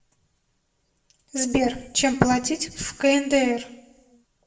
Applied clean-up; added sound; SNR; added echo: none; none; none; reverberation time 0.6 s.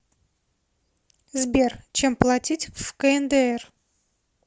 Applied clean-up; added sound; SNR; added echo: none; none; none; none.